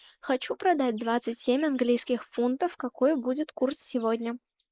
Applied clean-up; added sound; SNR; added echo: neural mask model Resemble Enhance denoiser.